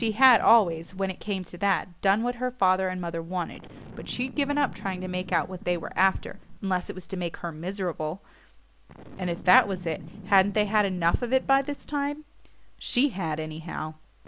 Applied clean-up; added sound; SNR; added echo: none; Boom; 19 dB; none.